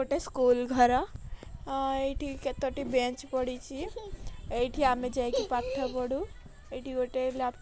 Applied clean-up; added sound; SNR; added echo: none; none; none; none.